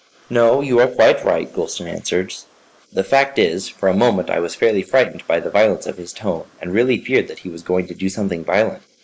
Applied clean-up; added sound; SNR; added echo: neural mask model Resemble Enhance denoiser.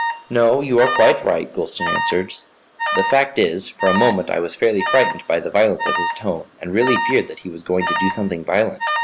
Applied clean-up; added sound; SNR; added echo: none; Alarm; 5 dB; none.